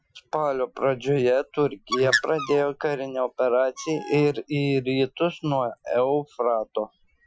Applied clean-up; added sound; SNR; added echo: classical method Wiener filter.